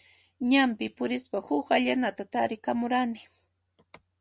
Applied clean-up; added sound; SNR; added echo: none; none; none; none.